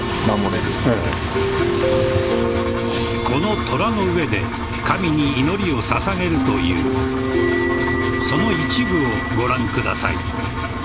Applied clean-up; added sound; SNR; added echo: none; Engine; 4 dB; none.